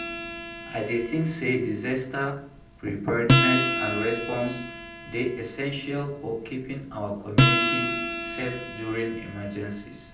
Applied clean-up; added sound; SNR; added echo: none; Acoustic guitar; -3 dB; reverberation time 0.6 s.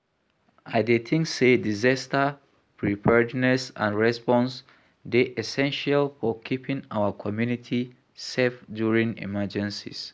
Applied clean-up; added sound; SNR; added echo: none; none; none; none.